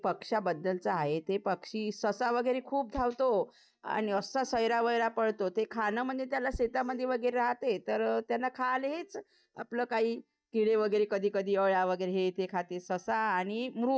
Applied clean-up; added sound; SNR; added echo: neural mask model DeepFilterNet 3.